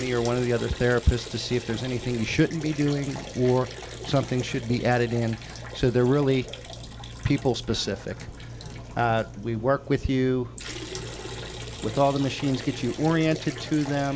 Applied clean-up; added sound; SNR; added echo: none; Liquid; 15 dB; none.